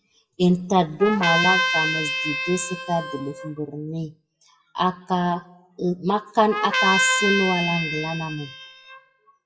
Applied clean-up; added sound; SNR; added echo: classical method WPE with log-MMSE.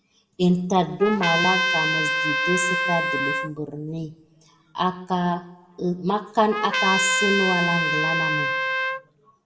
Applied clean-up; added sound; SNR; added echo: none; Trumpet; -1 dB; reverberation time 0.8 s.